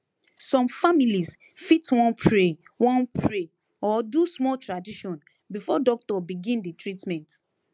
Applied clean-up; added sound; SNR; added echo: none; none; none; none.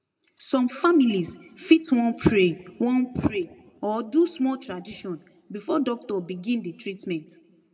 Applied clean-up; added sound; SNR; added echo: none; none; none; reverberation time 0.9 s.